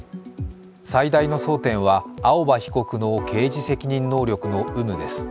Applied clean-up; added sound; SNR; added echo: none; none; none; none.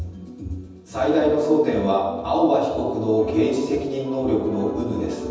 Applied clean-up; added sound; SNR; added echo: none; none; none; reverberation time 1.1 s.